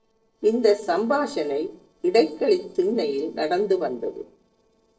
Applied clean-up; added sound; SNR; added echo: neural separator model SepFormer DNS4.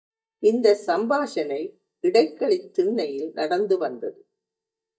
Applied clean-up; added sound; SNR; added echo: neural mask model DeepFilterNet 3.